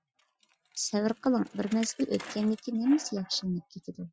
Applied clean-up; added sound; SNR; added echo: classical method Wiener filter.